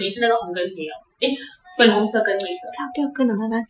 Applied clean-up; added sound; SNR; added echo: classical method Wiener filter.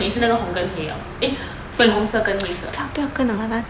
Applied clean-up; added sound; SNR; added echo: none; none; none; none.